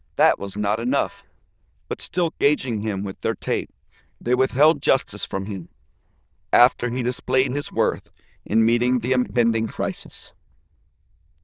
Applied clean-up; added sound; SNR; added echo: neural diffusion model UNIVERSE++.